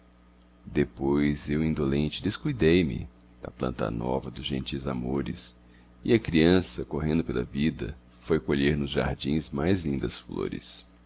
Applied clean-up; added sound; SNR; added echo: none; none; none; none.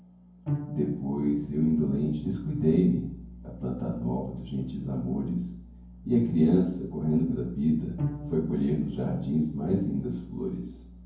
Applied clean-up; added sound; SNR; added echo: none; Bowed string instrument; 11 dB; reverberation time 0.9 s.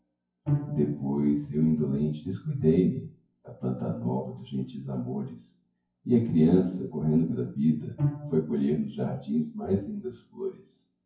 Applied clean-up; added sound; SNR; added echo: classical method WPE with log-MMSE.